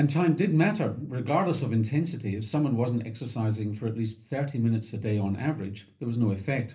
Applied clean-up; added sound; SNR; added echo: none; none; none; reverberation time 0.3 s.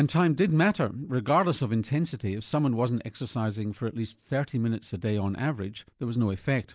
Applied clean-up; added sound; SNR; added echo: none; none; none; none.